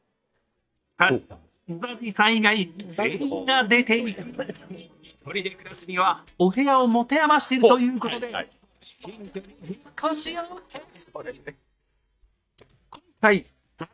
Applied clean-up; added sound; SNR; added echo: neural mask model DeepFilterNet 3.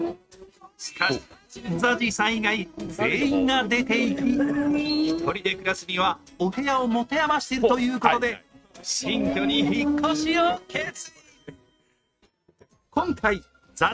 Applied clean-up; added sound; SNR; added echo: neural mask model RNNoise.